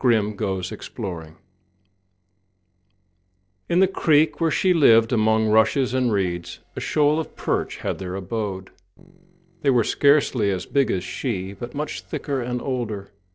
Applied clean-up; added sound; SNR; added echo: neural separator model SepFormer DNS4.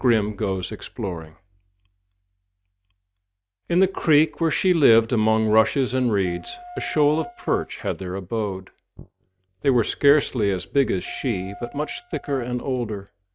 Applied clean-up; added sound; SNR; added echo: neural mask model RNNoise.